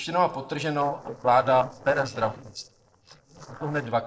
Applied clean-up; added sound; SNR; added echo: neural separator model SepFormer DNS4.